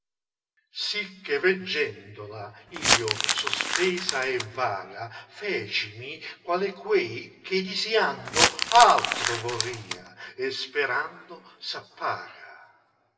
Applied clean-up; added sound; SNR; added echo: none; Crumpling, crinkling; -1 dB; reverberation time 2.8 s.